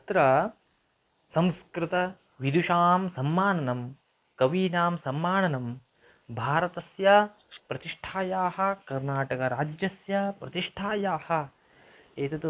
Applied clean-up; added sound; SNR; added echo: neural mask model Resemble Enhance denoiser.